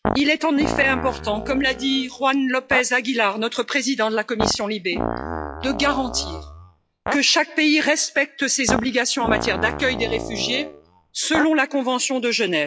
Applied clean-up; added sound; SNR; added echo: classical method log-MMSE.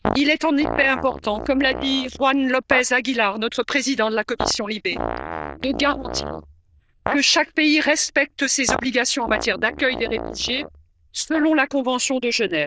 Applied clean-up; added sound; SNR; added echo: neural diffusion model UNIVERSE++.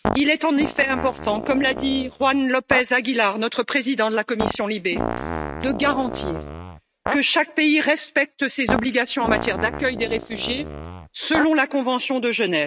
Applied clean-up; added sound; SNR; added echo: neural mask model RNNoise.